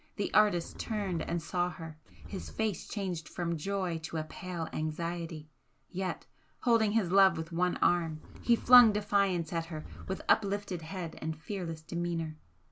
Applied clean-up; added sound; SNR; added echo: none; Livestock, farm animals, working animals; 16 dB; none.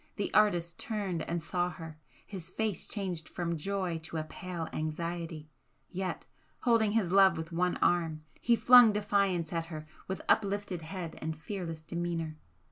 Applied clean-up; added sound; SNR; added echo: none; none; none; none.